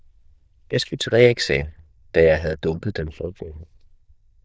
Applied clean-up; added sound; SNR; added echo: neural diffusion model UNIVERSE++.